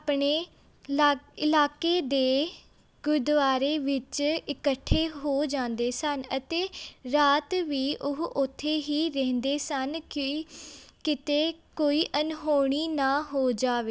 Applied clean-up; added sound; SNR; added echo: none; none; none; none.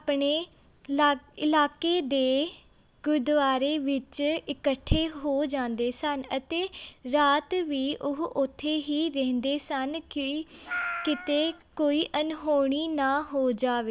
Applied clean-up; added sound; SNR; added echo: none; Meow; 9 dB; none.